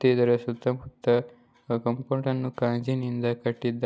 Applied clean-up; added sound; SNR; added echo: none; none; none; none.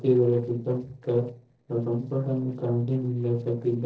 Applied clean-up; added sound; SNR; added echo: neural separator model SepFormer DNS4.